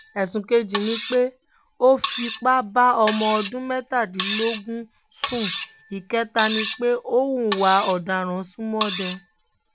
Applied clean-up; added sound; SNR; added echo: none; Cutlery, silverware; 2 dB; none.